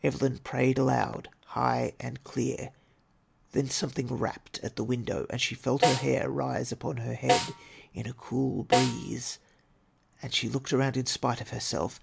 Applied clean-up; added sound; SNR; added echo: none; Snare drum; 1 dB; none.